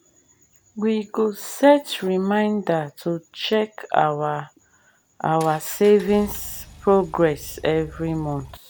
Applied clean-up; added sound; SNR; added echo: none; Engine; 19 dB; none.